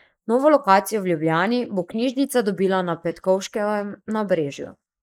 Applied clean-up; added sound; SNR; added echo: neural mask model Resemble Enhance denoiser.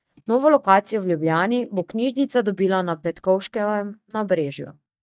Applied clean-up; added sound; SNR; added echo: neural mask model DeepFilterNet 3.